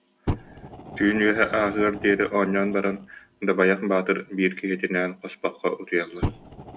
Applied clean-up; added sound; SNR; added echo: none; Fire; 12 dB; none.